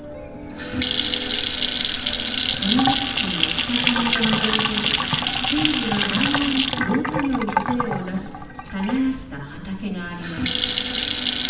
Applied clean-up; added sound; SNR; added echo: none; Sink (filling or washing) / Water tap, faucet / Splash, splatter; -3 dB; reverberation time 0.8 s.